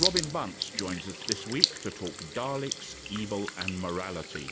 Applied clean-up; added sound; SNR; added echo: none; Sink (filling or washing) / Water tap, faucet; -1 dB; none.